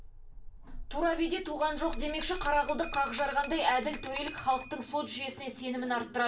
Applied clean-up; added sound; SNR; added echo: none; Bell; 2 dB; reverberation time 0.3 s.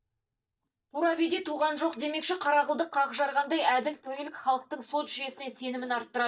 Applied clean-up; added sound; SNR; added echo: neural mask model DeepFilterNet 3.